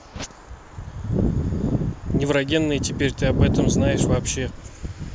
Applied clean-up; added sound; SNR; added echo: none; none; none; none.